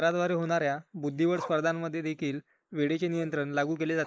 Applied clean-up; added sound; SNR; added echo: neural mask model Resemble Enhance denoiser.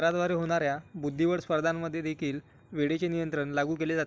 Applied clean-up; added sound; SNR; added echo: none; none; none; none.